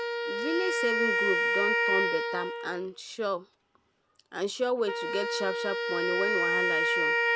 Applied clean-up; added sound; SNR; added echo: none; Wind instrument, woodwind instrument; -4 dB; none.